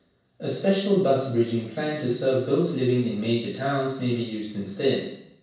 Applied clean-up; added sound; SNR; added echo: none; none; none; reverberation time 0.7 s.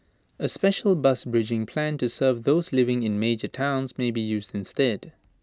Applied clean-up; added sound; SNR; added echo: none; none; none; none.